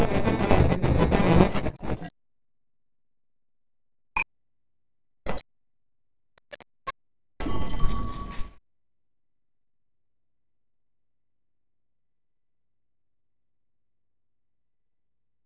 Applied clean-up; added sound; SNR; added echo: neural separator model SepFormer DNS4.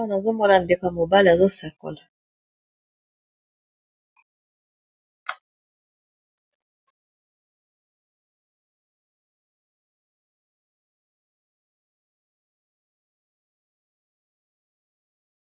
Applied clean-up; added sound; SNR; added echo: none; none; none; none.